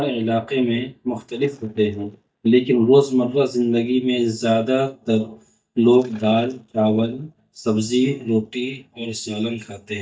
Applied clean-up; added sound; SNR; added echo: neural mask model DeepFilterNet 3.